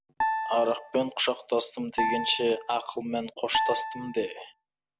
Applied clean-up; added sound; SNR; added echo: none; Piano; 3 dB; none.